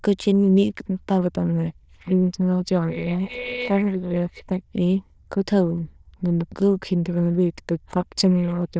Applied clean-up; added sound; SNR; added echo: neural diffusion model UNIVERSE++.